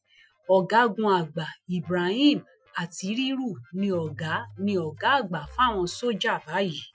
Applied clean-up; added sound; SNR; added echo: classical method Wiener filter.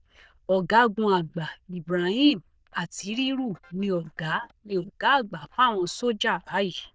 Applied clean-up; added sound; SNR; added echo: neural diffusion model UNIVERSE++.